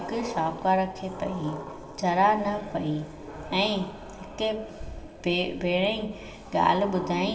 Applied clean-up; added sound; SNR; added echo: none; Sliding door; 16 dB; reverberation time 0.6 s.